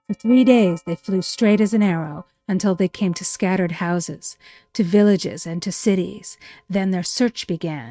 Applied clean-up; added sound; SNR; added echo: neural mask model RNNoise.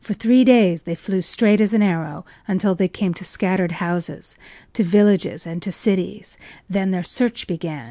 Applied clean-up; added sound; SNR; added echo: none; none; none; none.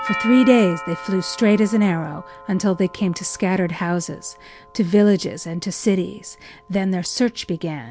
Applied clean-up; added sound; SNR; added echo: none; Doorbell; 15 dB; none.